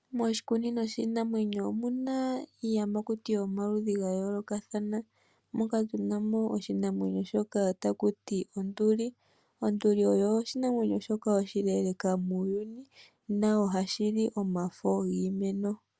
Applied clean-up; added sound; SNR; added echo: none; none; none; none.